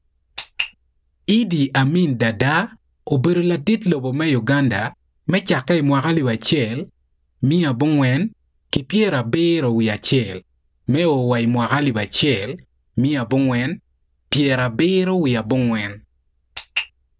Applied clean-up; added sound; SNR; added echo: none; none; none; none.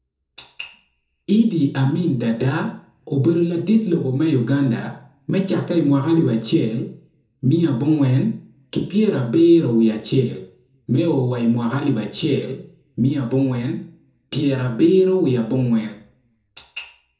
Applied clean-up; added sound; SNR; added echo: none; none; none; reverberation time 0.5 s.